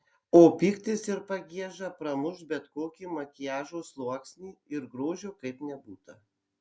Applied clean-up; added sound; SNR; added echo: none; none; none; none.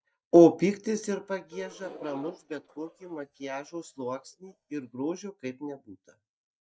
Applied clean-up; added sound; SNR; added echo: neural mask model DeepFilterNet 3.